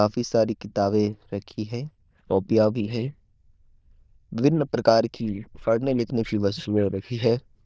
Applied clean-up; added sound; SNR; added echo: neural diffusion model UNIVERSE++.